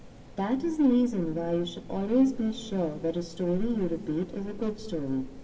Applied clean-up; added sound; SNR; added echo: none; Rain; 12 dB; reverberation time 1.6 s.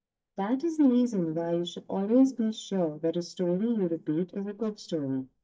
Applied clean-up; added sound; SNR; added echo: neural mask model DeepFilterNet 3.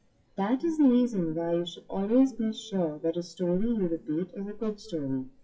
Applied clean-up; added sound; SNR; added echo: classical method WPE with log-MMSE.